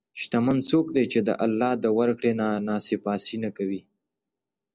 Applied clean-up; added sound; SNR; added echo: none; none; none; none.